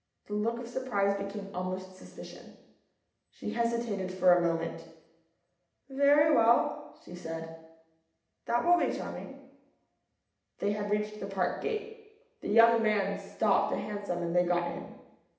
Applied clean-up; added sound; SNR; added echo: none; none; none; reverberation time 0.8 s.